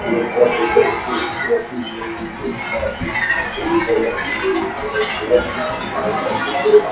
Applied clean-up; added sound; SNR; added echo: classical method WPE with log-MMSE.